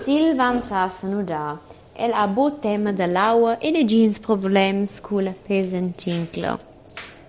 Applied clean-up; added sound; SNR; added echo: none; none; none; none.